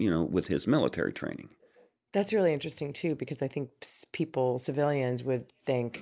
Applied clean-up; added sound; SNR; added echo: none; none; none; none.